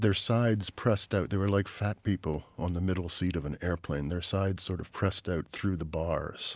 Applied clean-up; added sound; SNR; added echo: none; none; none; none.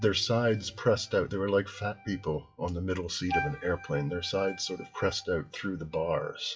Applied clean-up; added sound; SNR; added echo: classical method WPE with log-MMSE.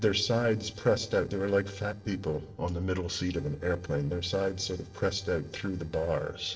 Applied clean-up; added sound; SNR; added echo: neural separator model SepFormer DNS4.